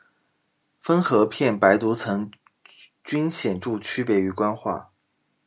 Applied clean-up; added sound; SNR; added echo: none; none; none; none.